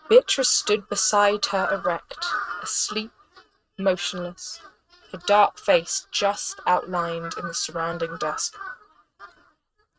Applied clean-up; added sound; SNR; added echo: neural mask model RNNoise.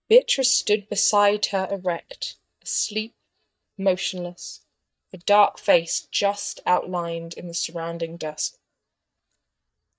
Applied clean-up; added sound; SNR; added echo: neural mask model DeepFilterNet 3.